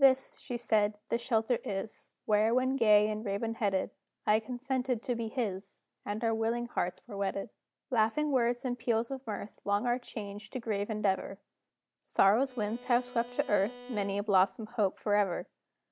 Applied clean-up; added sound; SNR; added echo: none; Bowed string instrument; 18 dB; none.